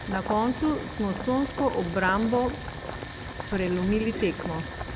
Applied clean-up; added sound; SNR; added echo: none; Boiling; 8 dB; none.